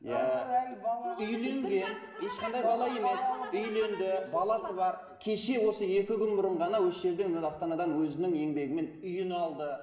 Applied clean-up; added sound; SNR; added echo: none; none; none; reverberation time 1.0 s.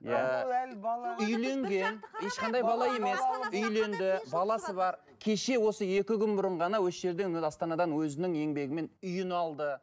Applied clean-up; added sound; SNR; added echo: none; none; none; none.